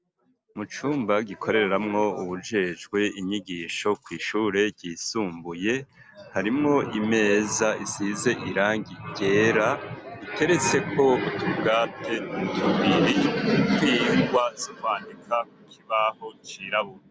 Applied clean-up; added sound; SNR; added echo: none; none; none; none.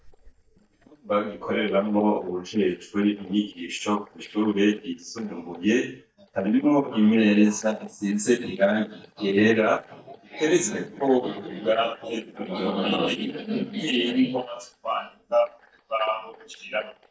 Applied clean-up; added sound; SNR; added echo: neural mask model DeepFilterNet 3.